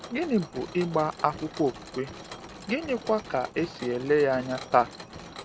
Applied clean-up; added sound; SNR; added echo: none; Mechanisms; 14 dB; none.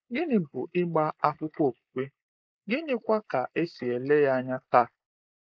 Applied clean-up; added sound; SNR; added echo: neural mask model Resemble Enhance denoiser.